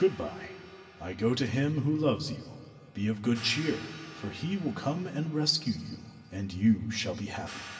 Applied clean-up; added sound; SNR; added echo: none; Hi-hat; 19 dB; reverberation time 1.8 s.